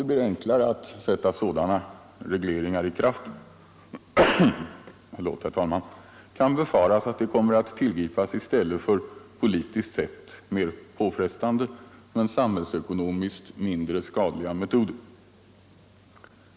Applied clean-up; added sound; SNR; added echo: none; none; none; none.